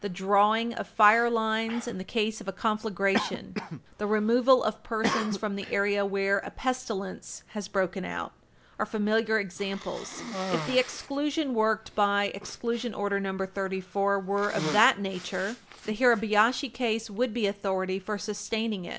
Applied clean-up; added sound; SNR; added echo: none; Cough; 12 dB; none.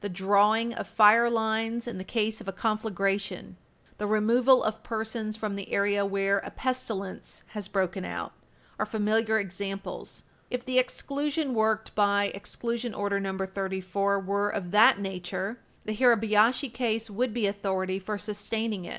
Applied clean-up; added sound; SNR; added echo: none; none; none; none.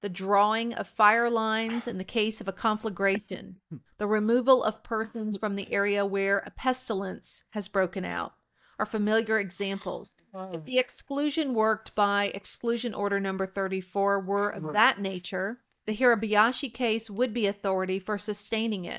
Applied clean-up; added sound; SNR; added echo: neural mask model DeepFilterNet 3.